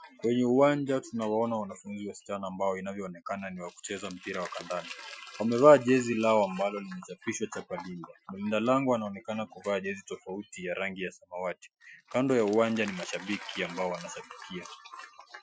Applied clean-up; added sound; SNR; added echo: classical method Wiener filter.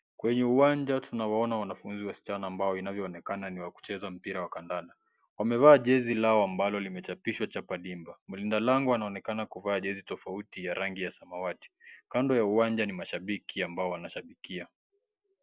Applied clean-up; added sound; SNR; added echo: none; none; none; none.